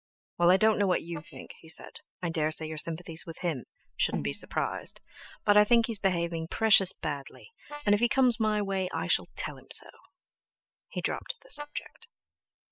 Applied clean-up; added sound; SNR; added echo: neural mask model DeepFilterNet 3.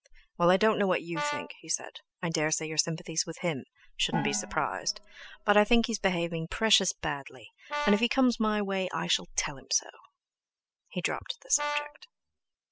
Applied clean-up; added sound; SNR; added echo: none; Gong + Brass instrument; 8 dB; none.